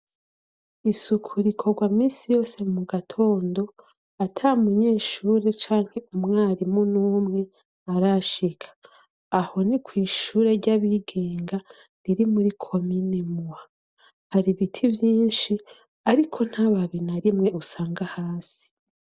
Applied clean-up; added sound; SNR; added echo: none; none; none; none.